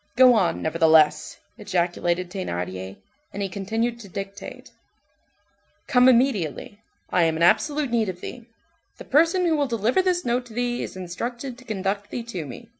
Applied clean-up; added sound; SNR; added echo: none; none; none; none.